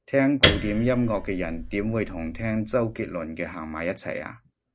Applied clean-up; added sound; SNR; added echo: none; Piano; 2 dB; none.